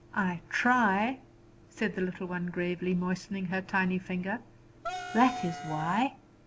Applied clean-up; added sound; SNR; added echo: none; Wind instrument, woodwind instrument; 8 dB; none.